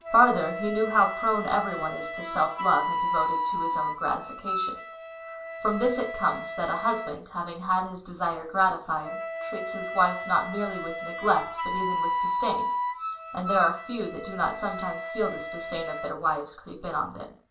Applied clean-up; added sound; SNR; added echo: none; Wind instrument, woodwind instrument; 4 dB; reverberation time 0.3 s.